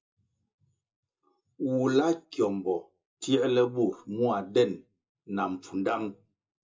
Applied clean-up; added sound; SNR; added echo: none; none; none; reverberation time 0.2 s.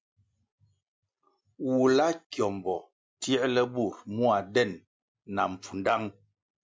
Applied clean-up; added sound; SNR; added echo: none; none; none; none.